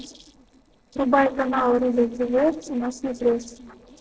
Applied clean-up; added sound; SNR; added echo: neural separator model SepFormer DNS4.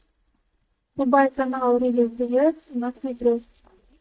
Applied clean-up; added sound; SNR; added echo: neural mask model DeepFilterNet 3.